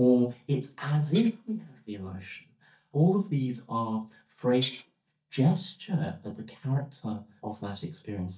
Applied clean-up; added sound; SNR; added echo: neural mask model DeepFilterNet 3.